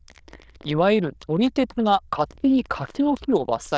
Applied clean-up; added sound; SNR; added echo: neural diffusion model UNIVERSE++.